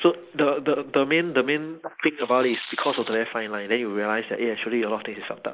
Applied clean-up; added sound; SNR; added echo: neural mask model Resemble Enhance denoiser.